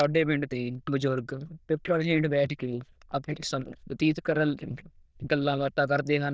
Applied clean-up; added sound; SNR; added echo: neural diffusion model UNIVERSE++.